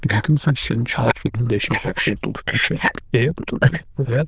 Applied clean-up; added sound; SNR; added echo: neural diffusion model UNIVERSE++.